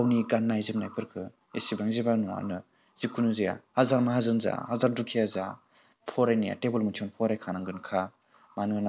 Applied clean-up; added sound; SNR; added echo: none; none; none; none.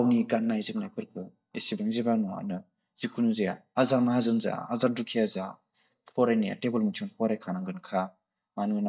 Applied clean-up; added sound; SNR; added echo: neural mask model DeepFilterNet 3.